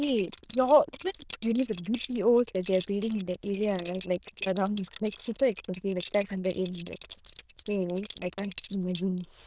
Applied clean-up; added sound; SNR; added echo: neural diffusion model UNIVERSE++.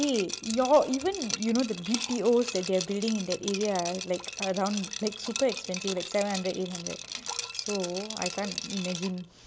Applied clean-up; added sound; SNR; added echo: none; Liquid; 8 dB; none.